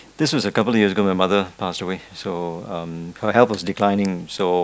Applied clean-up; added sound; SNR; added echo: none; none; none; none.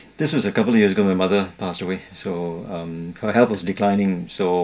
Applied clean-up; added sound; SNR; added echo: none; none; none; reverberation time 0.2 s.